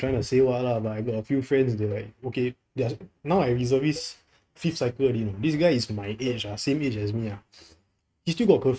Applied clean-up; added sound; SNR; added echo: neural mask model RNNoise.